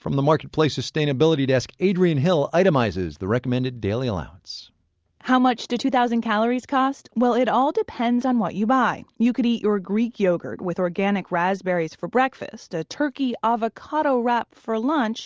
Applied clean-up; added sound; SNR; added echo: none; none; none; none.